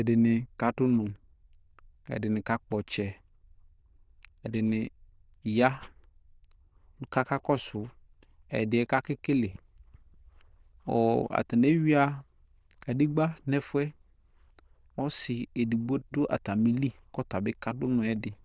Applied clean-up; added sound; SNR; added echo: neural diffusion model UNIVERSE++.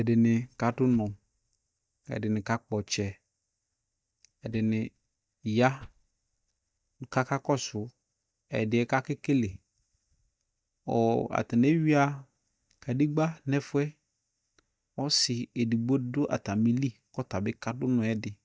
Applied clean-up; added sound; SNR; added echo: neural mask model DeepFilterNet 3.